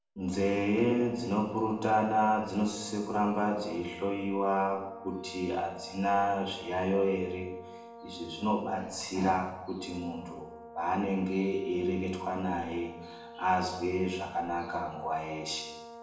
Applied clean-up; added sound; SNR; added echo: none; Brass instrument; 17 dB; reverberation time 0.8 s.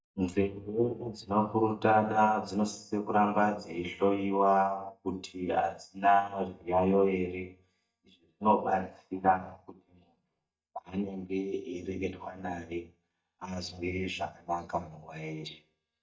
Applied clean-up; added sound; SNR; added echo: neural mask model DeepFilterNet 3.